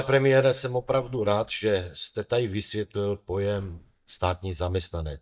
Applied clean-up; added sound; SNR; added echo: neural mask model DeepFilterNet 3.